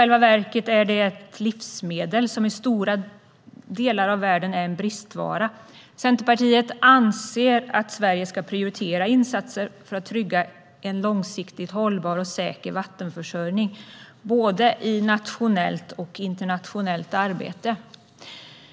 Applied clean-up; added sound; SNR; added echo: none; none; none; none.